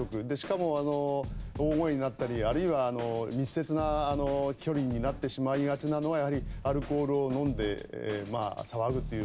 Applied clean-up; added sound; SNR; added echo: none; Drum kit; 11 dB; none.